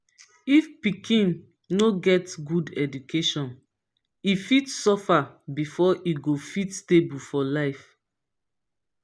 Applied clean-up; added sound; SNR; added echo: none; none; none; none.